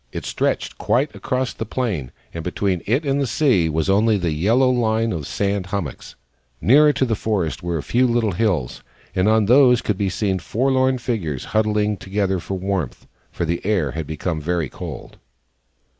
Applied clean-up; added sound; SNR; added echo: none; none; none; none.